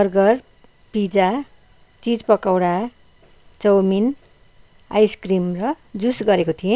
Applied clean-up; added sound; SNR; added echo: none; none; none; none.